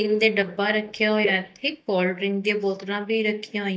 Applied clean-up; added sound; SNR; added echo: neural mask model DeepFilterNet 3.